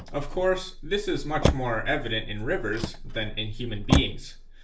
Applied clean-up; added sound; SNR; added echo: none; Motor vehicle (road); 3 dB; reverberation time 0.3 s.